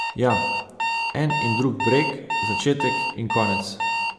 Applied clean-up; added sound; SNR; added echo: none; Alarm; 1 dB; none.